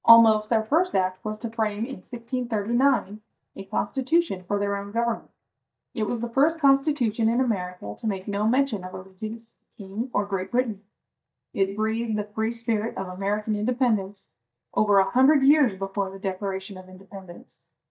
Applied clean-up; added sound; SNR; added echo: neural mask model DeepFilterNet 3.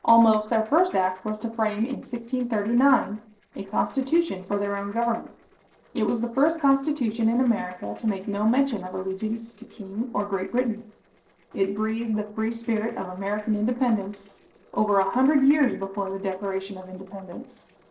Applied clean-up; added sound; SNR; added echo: neural separator model SepFormer DNS4.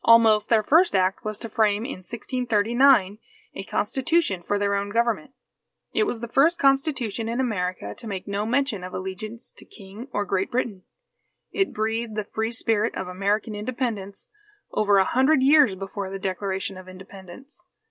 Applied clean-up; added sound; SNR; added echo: none; none; none; none.